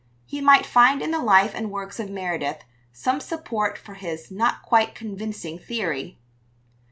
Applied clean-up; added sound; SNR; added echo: none; none; none; none.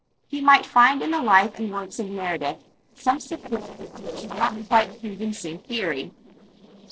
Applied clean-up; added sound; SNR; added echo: neural separator model SepFormer DNS4.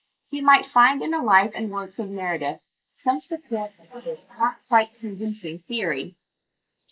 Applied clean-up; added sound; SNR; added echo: neural mask model Resemble Enhance denoiser.